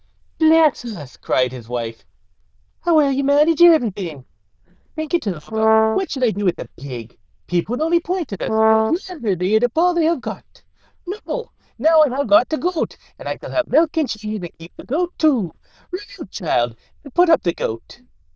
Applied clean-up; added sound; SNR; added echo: neural diffusion model UNIVERSE++.